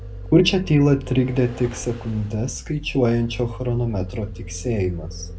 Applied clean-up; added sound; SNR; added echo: none; Vehicle; 12 dB; none.